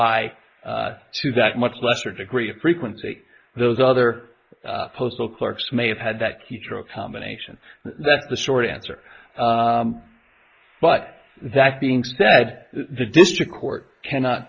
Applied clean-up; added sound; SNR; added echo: neural mask model Resemble Enhance denoiser.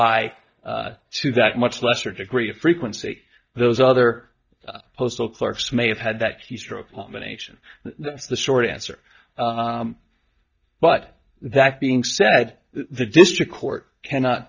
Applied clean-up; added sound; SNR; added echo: neural mask model DeepFilterNet 3.